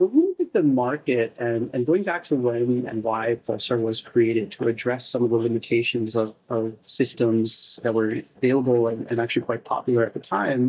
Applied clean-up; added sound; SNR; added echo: neural mask model DeepFilterNet 3.